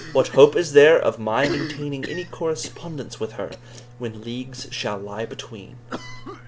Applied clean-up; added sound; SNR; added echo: none; Cough; 14 dB; none.